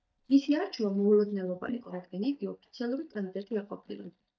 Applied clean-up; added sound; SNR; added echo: neural mask model DeepFilterNet 3.